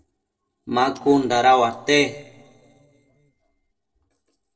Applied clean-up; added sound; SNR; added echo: neural separator model SepFormer DNS4.